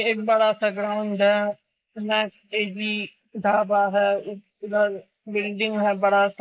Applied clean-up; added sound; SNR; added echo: neural mask model Resemble Enhance denoiser.